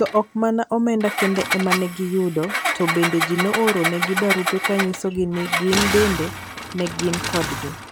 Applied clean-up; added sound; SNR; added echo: none; Engine; 4 dB; none.